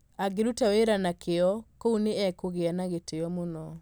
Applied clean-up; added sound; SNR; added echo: none; none; none; none.